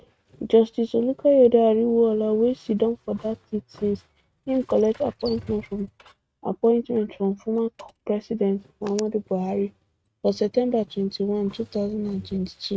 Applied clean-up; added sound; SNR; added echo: neural mask model RNNoise.